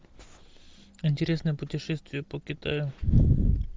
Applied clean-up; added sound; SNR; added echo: none; none; none; none.